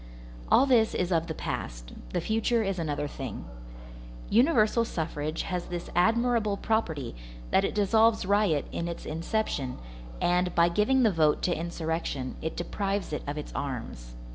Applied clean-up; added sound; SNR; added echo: none; none; none; none.